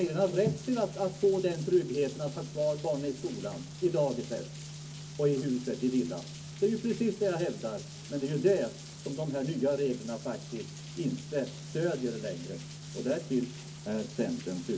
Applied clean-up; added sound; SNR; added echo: none; Rain; 19 dB; reverberation time 0.3 s.